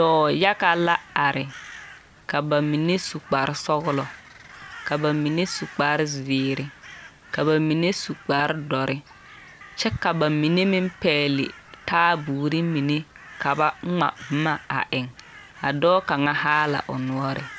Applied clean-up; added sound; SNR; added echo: none; Crow; 20 dB; none.